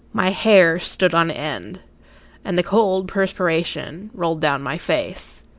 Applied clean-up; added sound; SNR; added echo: none; none; none; none.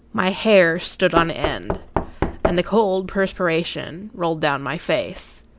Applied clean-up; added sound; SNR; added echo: none; Knock; 6 dB; none.